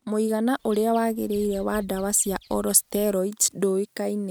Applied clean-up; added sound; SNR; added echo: neural mask model RNNoise.